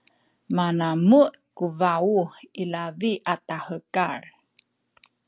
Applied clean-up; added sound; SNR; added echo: none; none; none; none.